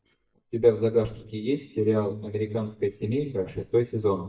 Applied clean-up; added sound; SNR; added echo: neural mask model DeepFilterNet 3.